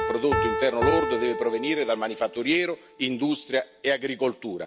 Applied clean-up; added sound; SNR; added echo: none; Piano; 5 dB; none.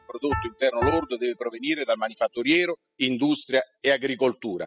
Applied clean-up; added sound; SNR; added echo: classical method spectral subtraction.